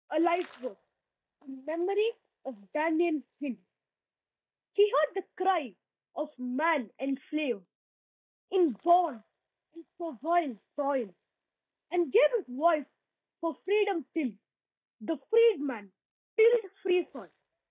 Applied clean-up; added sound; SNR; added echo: neural mask model DeepFilterNet 3.